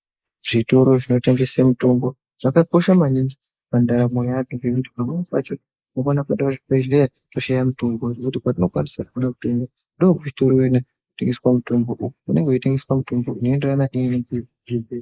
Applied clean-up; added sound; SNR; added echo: neural mask model Resemble Enhance denoiser.